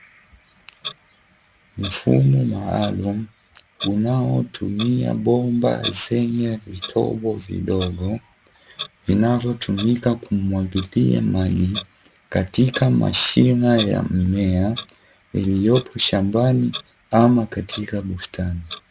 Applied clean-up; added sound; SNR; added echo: none; Clock; 17 dB; none.